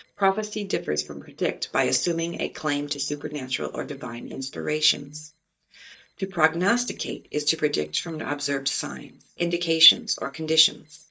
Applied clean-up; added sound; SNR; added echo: neural mask model DeepFilterNet 3.